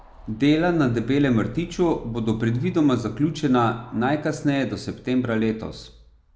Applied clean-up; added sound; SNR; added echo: none; none; none; none.